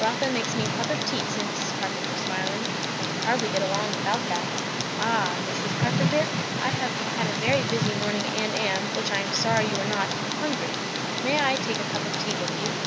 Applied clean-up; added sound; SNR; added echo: none; Tick; -2 dB; none.